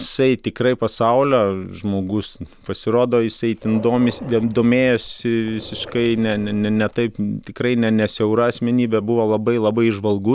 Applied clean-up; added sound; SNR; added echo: none; Dog; 19 dB; none.